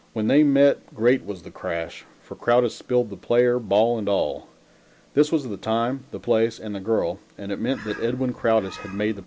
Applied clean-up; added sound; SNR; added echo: none; Bird; 19 dB; none.